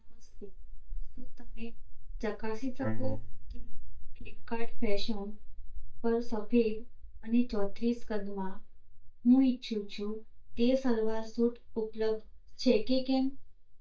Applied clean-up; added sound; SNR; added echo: neural mask model DeepFilterNet 3.